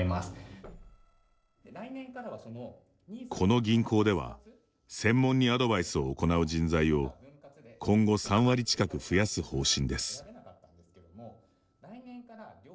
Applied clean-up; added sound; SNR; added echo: neural separator model SepFormer DNS4.